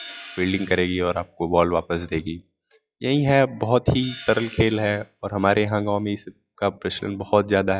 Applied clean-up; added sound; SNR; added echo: classical method log-MMSE.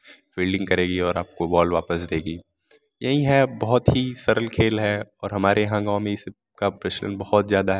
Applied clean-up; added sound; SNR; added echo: none; none; none; none.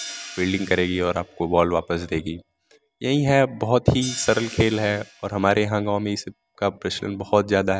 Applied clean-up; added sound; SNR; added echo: none; Hi-hat; 19 dB; none.